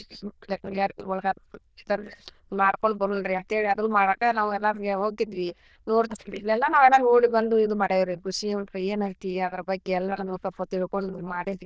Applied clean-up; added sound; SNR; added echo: neural diffusion model UNIVERSE++.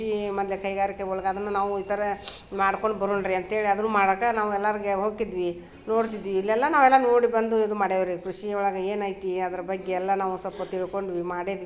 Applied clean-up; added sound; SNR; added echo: none; none; none; none.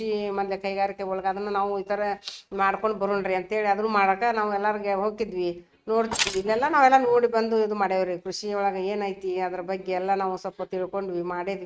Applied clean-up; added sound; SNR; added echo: neural mask model RNNoise.